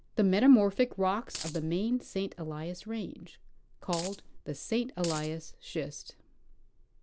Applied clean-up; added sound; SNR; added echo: none; Coin (dropping); 11 dB; none.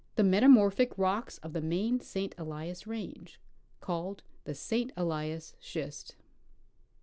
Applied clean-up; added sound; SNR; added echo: none; none; none; none.